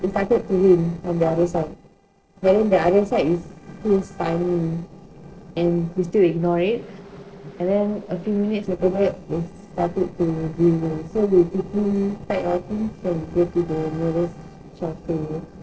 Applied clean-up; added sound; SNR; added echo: neural separator model SepFormer DNS4.